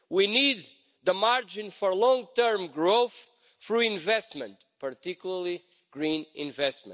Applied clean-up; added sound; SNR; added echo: none; none; none; none.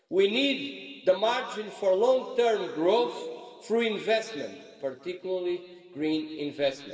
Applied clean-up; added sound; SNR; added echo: none; none; none; reverberation time 2.0 s.